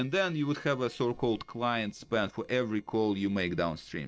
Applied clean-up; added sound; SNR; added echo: neural separator model SepFormer DNS4.